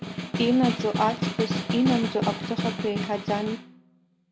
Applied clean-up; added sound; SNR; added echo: none; Snare drum; 3 dB; none.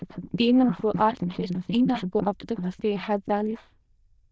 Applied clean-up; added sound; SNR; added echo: neural diffusion model UNIVERSE++.